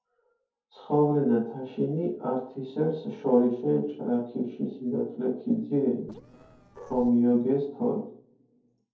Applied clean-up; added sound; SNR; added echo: neural separator model SepFormer DNS4.